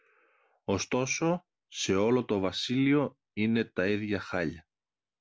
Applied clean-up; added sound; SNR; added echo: none; none; none; none.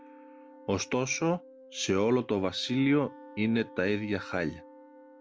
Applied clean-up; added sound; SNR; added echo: none; Wind instrument, woodwind instrument + Wind instrument, woodwind instrument; 20 dB; none.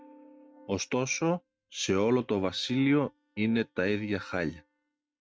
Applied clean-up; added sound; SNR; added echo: neural mask model RNNoise.